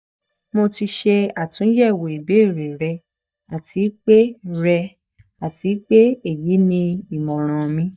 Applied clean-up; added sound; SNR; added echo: neural mask model DeepFilterNet 3.